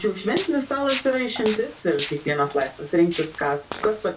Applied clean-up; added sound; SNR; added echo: none; Walk, footsteps; 9 dB; reverberation time 0.2 s.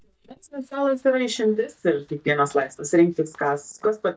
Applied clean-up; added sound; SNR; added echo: neural mask model DeepFilterNet 3.